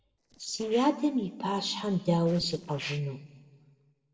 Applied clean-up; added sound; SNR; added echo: neural separator model SepFormer DNS4.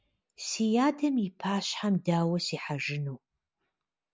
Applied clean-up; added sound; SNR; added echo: none; none; none; none.